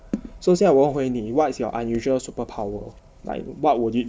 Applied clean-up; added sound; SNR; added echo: none; none; none; none.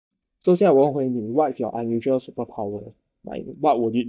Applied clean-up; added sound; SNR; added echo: neural mask model DeepFilterNet 3.